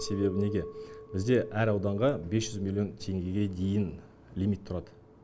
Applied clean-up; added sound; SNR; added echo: none; Chink, clink; 15 dB; none.